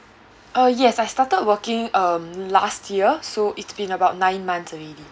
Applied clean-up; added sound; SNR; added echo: none; none; none; none.